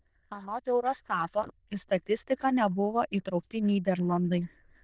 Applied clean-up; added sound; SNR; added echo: neural diffusion model UNIVERSE++.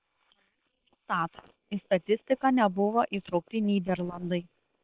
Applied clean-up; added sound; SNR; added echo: neural separator model SepFormer WHAM!.